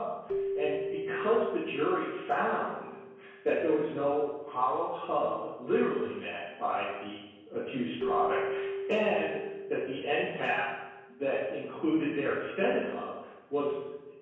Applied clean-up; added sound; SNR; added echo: none; Keyboard (musical); 9 dB; reverberation time 1.0 s.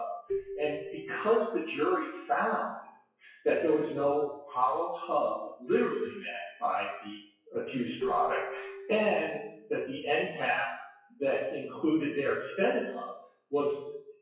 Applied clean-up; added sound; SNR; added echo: classical method WPE with log-MMSE.